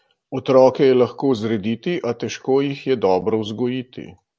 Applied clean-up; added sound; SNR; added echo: none; none; none; none.